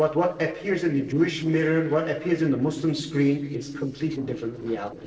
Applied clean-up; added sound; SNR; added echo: neural separator model SepFormer DNS4.